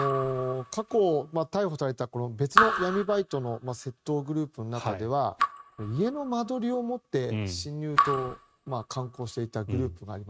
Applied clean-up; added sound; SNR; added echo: neural mask model RNNoise.